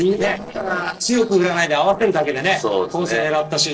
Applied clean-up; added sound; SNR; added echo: neural separator model SepFormer DNS4.